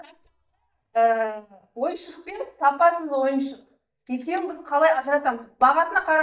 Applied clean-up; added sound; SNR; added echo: neural mask model DeepFilterNet 3.